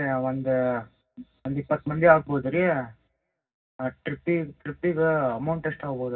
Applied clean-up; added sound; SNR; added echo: none; none; none; reverberation time 0.4 s.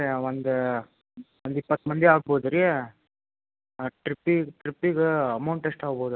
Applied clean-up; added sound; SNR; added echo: none; none; none; none.